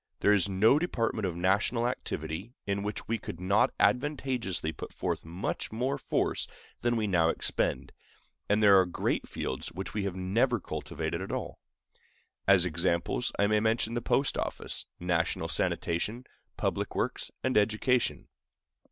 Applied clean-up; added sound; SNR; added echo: none; none; none; none.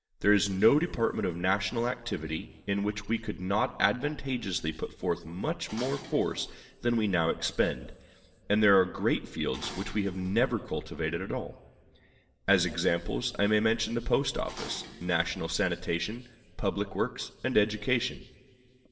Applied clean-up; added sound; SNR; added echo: none; Dishes, pots, and pans; 19 dB; reverberation time 2.1 s.